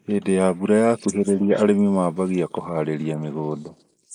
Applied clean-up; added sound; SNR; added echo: neural mask model Resemble Enhance denoiser.